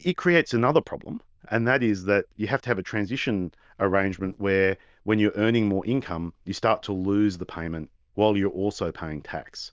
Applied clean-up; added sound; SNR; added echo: neural diffusion model UNIVERSE++.